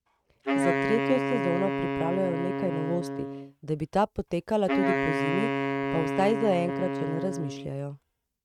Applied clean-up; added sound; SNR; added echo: neural mask model RNNoise.